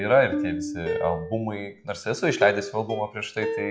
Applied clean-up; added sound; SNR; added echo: classical method log-MMSE.